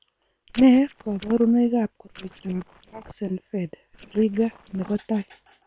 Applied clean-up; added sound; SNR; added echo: neural separator model SepFormer WHAM!.